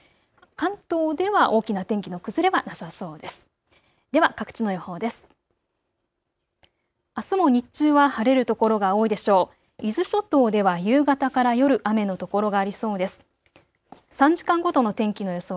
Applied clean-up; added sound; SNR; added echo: none; none; none; none.